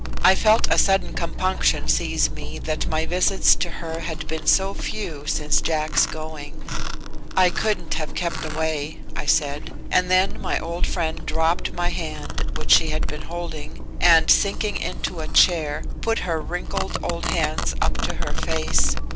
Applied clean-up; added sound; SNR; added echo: none; Domestic sounds, home sounds; -3 dB; none.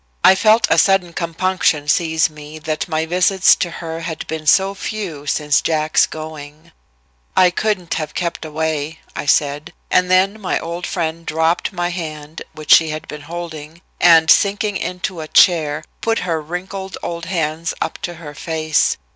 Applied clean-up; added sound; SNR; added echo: none; none; none; none.